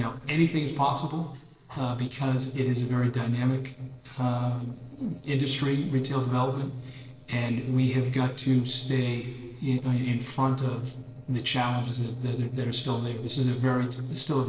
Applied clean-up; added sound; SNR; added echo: neural separator model SepFormer DNS4.